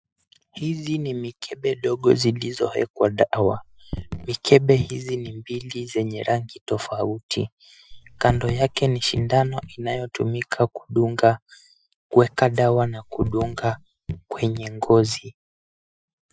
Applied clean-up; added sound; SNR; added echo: classical method Wiener filter.